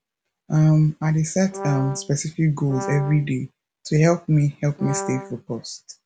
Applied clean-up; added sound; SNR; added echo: none; Brass instrument; 11 dB; none.